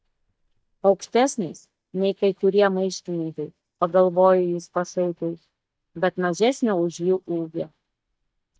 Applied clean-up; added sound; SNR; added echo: neural mask model DeepFilterNet 3.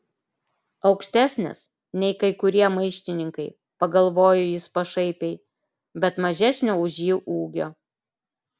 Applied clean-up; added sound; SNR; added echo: none; none; none; none.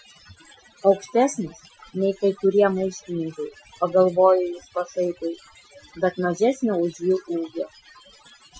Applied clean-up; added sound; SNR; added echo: classical method Wiener filter.